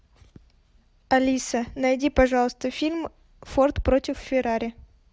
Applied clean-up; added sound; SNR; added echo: none; none; none; none.